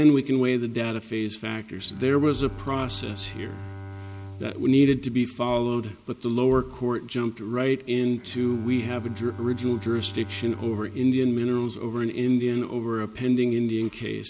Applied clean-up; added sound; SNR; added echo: none; Bowed string instrument; 17 dB; none.